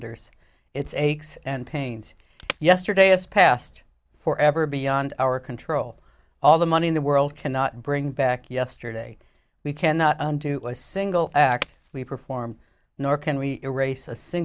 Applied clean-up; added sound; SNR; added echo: none; Wood; 14 dB; none.